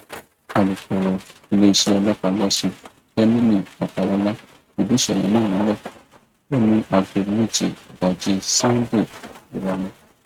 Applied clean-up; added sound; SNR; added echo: neural mask model RNNoise.